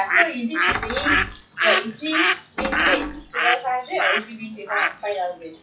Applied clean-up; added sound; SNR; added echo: classical method log-MMSE.